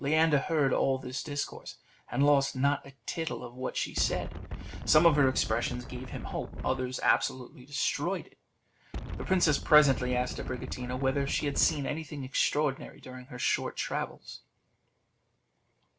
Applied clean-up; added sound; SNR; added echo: none; Wind; 7 dB; none.